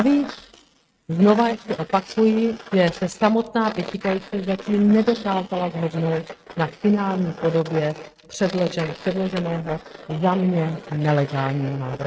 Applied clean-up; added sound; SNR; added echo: neural mask model RNNoise.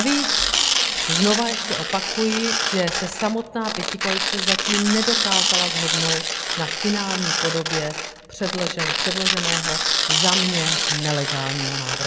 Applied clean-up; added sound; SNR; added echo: none; Tearing; -3 dB; none.